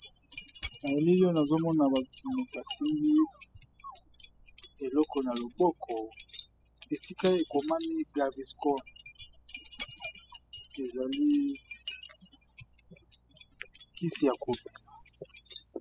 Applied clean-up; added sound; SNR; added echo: classical method spectral subtraction.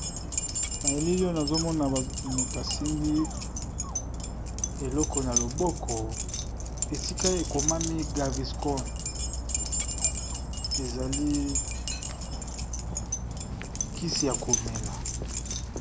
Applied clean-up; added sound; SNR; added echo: none; Keys jangling + Dog; -1 dB; none.